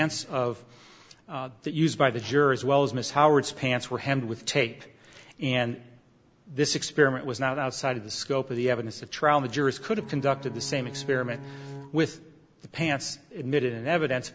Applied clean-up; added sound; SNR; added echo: none; Bowed string instrument; 16 dB; none.